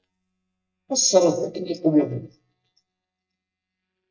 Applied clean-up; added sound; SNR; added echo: neural mask model DeepFilterNet 3.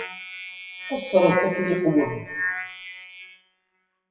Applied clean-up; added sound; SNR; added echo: classical method WPE with log-MMSE.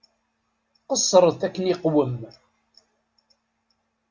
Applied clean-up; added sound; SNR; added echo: none; none; none; none.